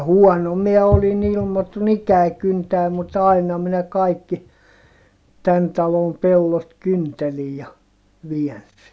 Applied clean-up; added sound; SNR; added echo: none; none; none; none.